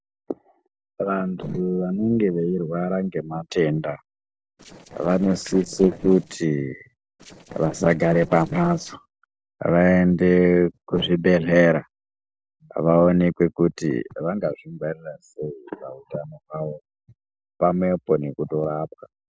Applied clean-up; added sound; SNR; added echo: neural separator model SepFormer DNS4.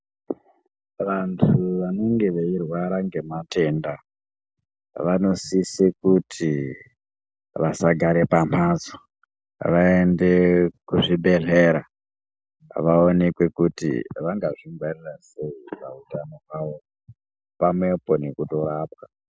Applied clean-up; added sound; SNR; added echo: none; none; none; none.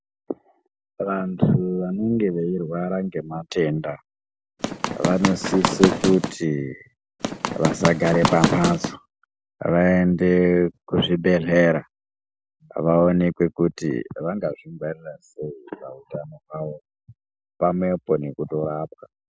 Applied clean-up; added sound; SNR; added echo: none; Run; 1 dB; none.